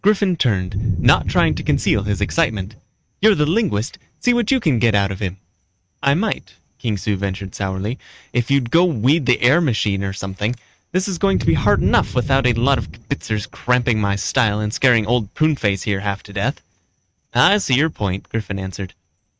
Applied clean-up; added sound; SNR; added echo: neural mask model RNNoise.